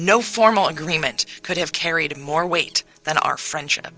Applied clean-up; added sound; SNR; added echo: neural separator model SepFormer DNS4.